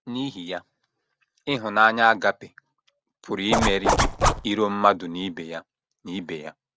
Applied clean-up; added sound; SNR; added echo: none; Zipper (clothing); -4 dB; none.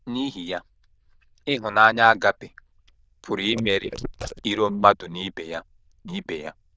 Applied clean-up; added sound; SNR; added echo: neural diffusion model UNIVERSE++.